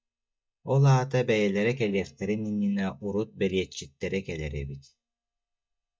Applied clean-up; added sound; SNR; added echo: neural mask model DeepFilterNet 3.